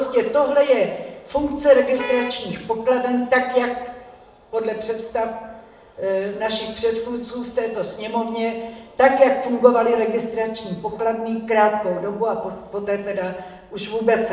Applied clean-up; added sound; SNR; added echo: none; Vehicle horn, car horn, honking; 11 dB; reverberation time 0.8 s.